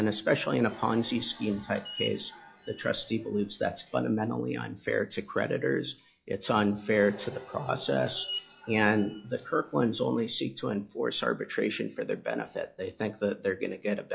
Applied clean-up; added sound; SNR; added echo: classical method log-MMSE.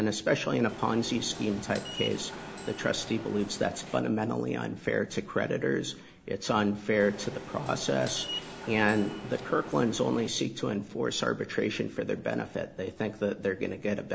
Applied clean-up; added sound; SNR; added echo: none; Subway, metro, underground; 11 dB; none.